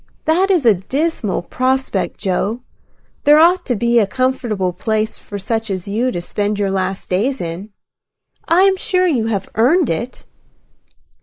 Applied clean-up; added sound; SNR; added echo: neural mask model Resemble Enhance denoiser.